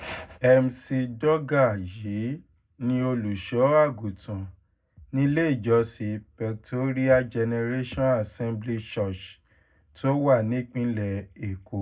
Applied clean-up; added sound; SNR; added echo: none; none; none; reverberation time 0.3 s.